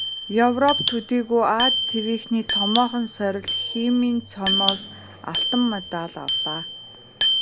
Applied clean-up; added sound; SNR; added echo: none; Bicycle bell; 3 dB; none.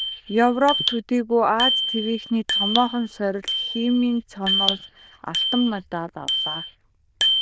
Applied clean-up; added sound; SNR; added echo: neural diffusion model UNIVERSE++.